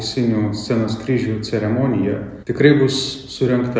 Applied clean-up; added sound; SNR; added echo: none; none; none; none.